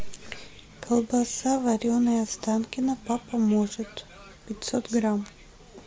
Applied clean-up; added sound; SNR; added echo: none; none; none; none.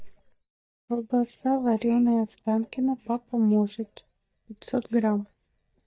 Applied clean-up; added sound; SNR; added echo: neural mask model DeepFilterNet 3.